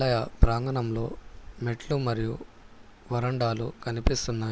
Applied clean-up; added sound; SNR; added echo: none; none; none; none.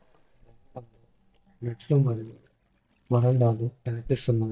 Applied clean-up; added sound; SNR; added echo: neural mask model DeepFilterNet 3.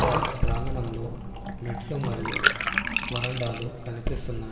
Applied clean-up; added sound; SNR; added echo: none; Bathtub (filling or washing) / Water; 0 dB; reverberation time 2.2 s.